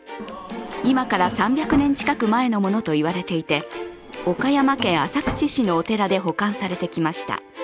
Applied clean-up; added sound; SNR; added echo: none; Drawer open or close; 11 dB; none.